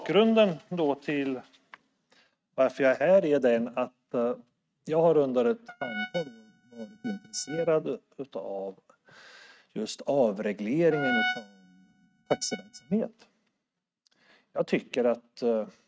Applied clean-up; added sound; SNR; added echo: neural mask model RNNoise.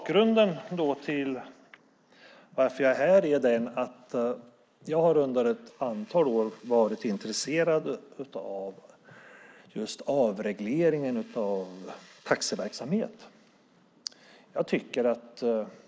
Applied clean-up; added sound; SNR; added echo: neural mask model Resemble Enhance denoiser.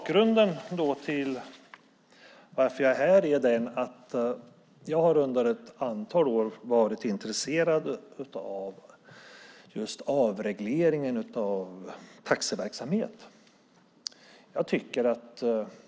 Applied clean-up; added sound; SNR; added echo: none; none; none; none.